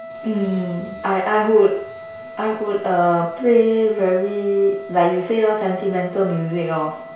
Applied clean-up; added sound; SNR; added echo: none; Wind instrument, woodwind instrument; 16 dB; reverberation time 0.6 s.